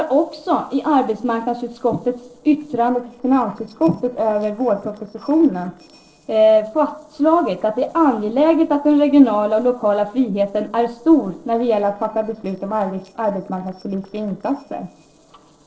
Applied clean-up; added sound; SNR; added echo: neural separator model SepFormer DNS4.